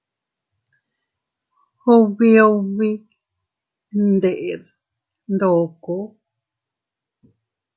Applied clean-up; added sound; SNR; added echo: none; none; none; none.